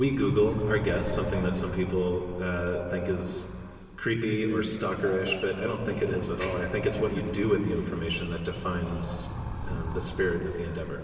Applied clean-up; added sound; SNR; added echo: none; Animal; 11 dB; reverberation time 2.8 s.